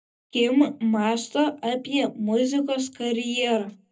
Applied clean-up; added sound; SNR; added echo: none; none; none; reverberation time 0.4 s.